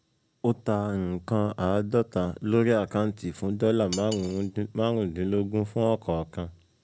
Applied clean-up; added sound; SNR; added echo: none; Cutlery, silverware; 18 dB; none.